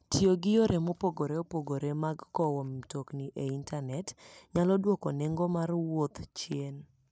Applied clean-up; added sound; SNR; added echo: none; none; none; none.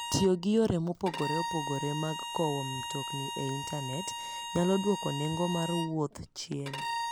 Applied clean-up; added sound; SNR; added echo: none; Bowed string instrument; 6 dB; none.